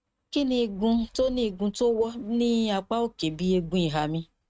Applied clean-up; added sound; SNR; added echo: neural mask model RNNoise.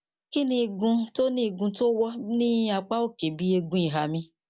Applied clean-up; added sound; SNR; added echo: none; none; none; none.